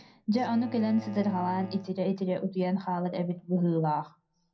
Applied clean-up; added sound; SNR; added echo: none; Bowed string instrument; 17 dB; reverberation time 0.2 s.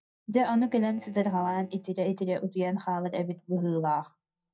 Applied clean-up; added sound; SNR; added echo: neural mask model DeepFilterNet 3.